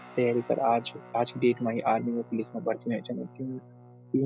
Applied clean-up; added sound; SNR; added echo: none; Guitar; 20 dB; none.